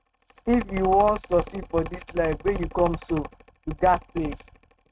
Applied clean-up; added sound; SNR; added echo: neural mask model RNNoise.